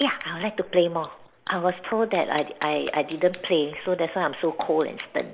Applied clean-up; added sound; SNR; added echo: neural mask model Resemble Enhance denoiser.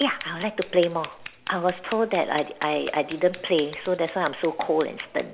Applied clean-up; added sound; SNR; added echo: none; Scissors; 17 dB; none.